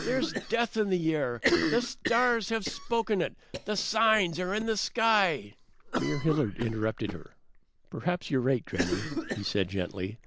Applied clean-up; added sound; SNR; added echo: none; Cough; 7 dB; none.